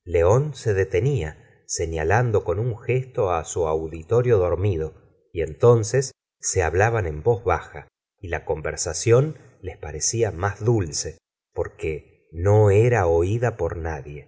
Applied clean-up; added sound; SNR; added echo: none; none; none; none.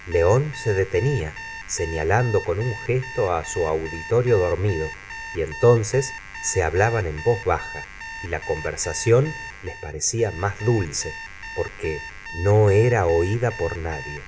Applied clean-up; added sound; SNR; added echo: none; Alarm; 13 dB; none.